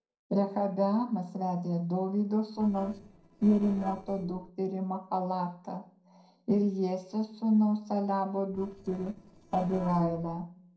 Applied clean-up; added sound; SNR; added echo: neural separator model SepFormer DNS4.